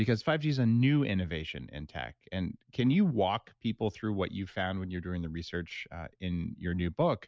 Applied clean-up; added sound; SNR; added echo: none; none; none; none.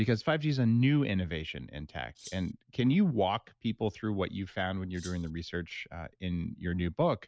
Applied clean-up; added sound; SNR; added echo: none; Rattle (instrument); 19 dB; none.